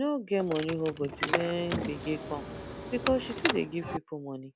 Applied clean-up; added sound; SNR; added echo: none; Car; 2 dB; none.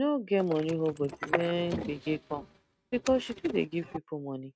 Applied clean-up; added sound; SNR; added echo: neural mask model RNNoise.